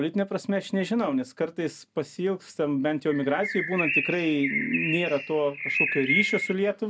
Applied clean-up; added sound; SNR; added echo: none; Bird; 2 dB; none.